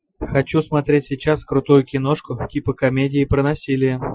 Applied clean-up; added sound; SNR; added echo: classical method Wiener filter.